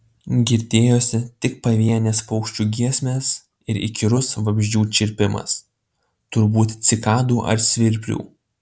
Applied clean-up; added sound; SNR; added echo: none; none; none; none.